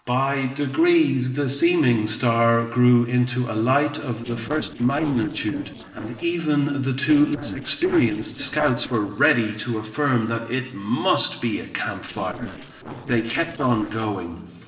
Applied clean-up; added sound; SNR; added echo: neural separator model SepFormer DNS4.